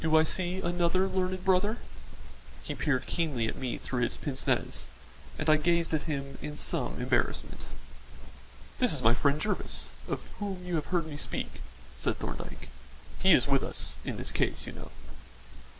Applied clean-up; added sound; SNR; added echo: none; none; none; none.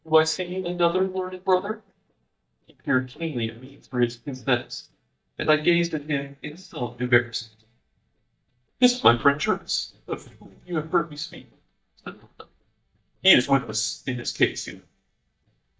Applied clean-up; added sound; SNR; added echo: neural mask model DeepFilterNet 3.